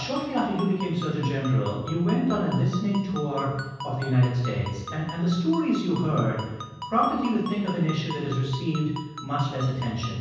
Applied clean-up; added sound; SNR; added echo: none; Ringtone; 14 dB; reverberation time 1.1 s.